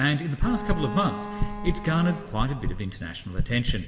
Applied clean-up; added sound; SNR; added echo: none; Bowed string instrument; 10 dB; reverberation time 1.7 s.